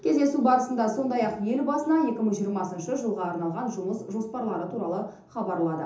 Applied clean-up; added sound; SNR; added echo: none; none; none; reverberation time 0.6 s.